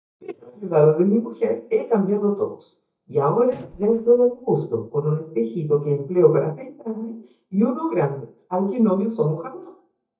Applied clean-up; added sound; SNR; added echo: neural mask model DeepFilterNet 3.